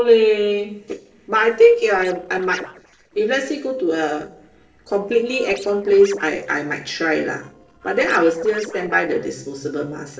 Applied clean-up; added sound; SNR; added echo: neural separator model SepFormer DNS4.